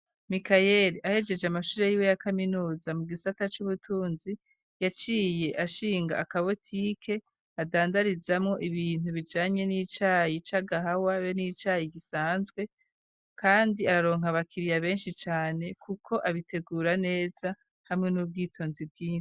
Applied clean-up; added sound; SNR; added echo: none; none; none; none.